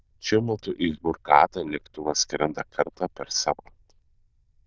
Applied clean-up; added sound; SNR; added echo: neural diffusion model UNIVERSE++.